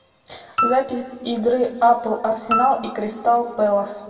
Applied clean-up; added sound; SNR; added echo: none; Piano; 7 dB; reverberation time 1.9 s.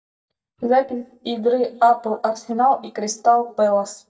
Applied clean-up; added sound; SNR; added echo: neural mask model DeepFilterNet 3.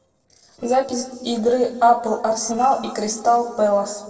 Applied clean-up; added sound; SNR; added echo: neural separator model SepFormer DNS4.